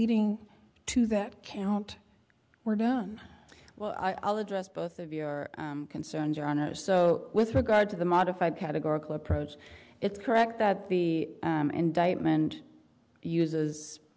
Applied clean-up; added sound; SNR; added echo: none; none; none; none.